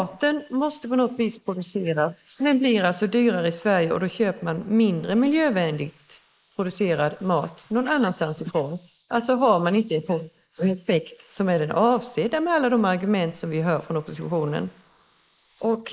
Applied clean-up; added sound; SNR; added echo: neural mask model Resemble Enhance denoiser.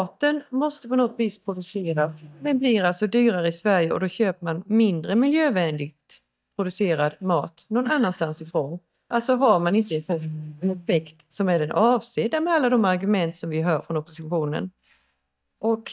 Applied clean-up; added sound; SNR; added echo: neural mask model DeepFilterNet 3.